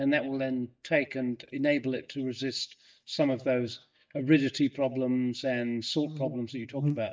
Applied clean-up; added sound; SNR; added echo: neural mask model DeepFilterNet 3.